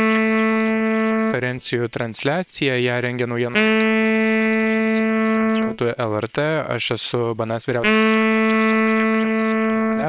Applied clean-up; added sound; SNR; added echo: neural separator model SepFormer WHAM!.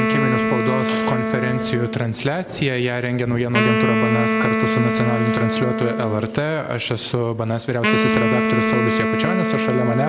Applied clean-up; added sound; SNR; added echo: none; Wind instrument, woodwind instrument; -1 dB; none.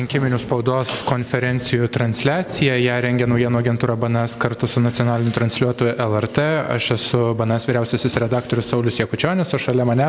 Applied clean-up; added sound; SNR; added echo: none; none; none; none.